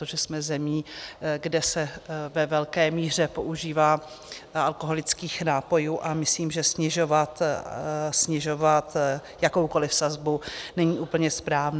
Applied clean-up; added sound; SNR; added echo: none; none; none; none.